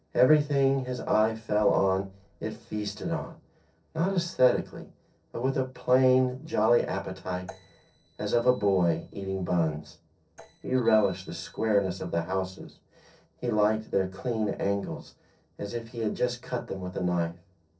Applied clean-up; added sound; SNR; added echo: neural separator model SepFormer DNS4.